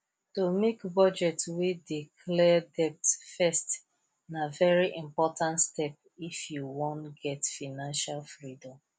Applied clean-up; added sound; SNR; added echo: none; none; none; none.